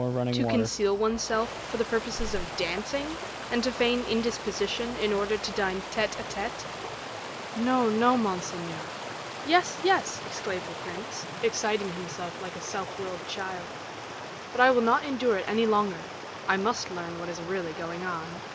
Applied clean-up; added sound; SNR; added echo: none; Stream; 7 dB; none.